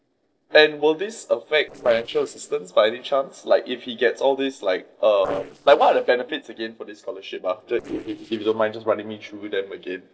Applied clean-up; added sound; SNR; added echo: neural separator model SepFormer DNS4.